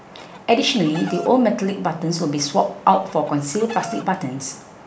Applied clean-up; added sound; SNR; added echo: none; Chicken, rooster; 16 dB; none.